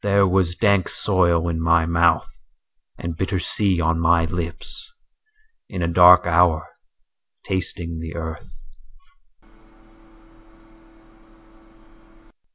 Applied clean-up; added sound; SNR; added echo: none; none; none; none.